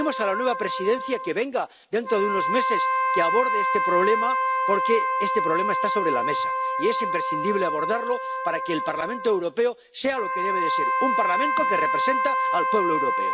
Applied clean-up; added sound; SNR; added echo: none; Wind instrument, woodwind instrument; -1 dB; none.